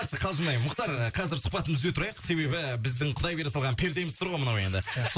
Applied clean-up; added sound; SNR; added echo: neural mask model Resemble Enhance denoiser.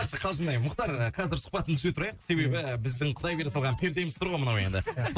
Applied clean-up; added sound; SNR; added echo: neural mask model RNNoise.